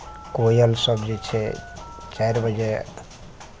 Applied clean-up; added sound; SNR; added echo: none; Telephone; 19 dB; none.